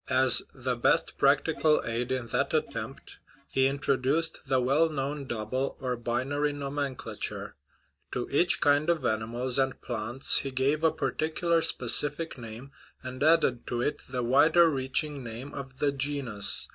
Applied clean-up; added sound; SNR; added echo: neural mask model DeepFilterNet 3.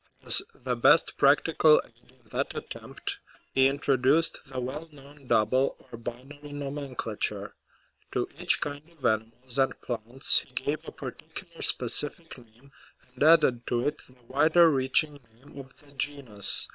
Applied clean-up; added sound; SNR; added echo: neural separator model SepFormer WHAM!.